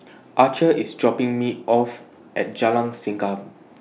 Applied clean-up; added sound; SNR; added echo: none; none; none; none.